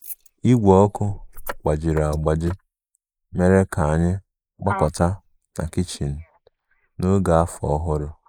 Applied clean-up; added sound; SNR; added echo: neural mask model Resemble Enhance denoiser.